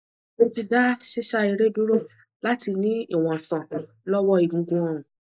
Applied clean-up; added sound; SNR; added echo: neural mask model Resemble Enhance denoiser.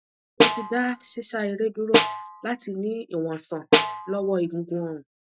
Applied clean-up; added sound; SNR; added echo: classical method Wiener filter.